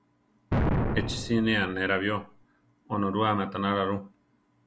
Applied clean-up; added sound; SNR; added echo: none; Explosion; 0 dB; none.